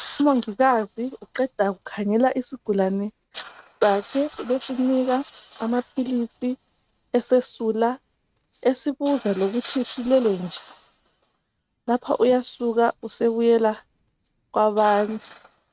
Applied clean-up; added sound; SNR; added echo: neural mask model RNNoise.